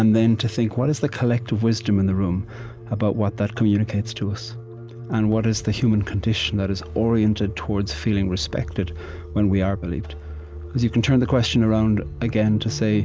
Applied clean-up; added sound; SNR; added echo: none; none; none; none.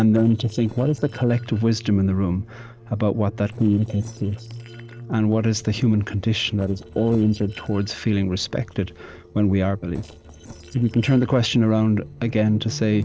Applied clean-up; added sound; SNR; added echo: neural separator model SepFormer DNS4.